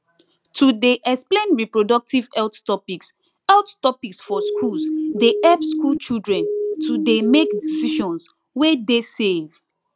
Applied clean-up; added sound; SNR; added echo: none; Siren; 2 dB; none.